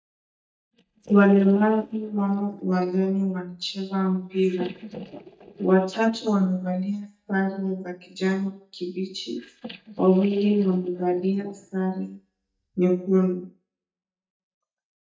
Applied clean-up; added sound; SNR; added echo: neural mask model DeepFilterNet 3.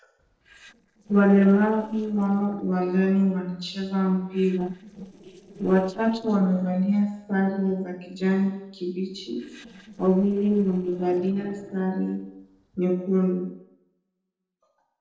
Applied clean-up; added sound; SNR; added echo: neural separator model SepFormer DNS4.